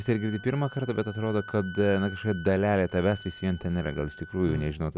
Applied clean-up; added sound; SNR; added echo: none; Wind instrument, woodwind instrument; 18 dB; none.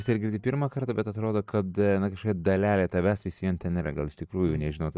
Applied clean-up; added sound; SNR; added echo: neural mask model DeepFilterNet 3.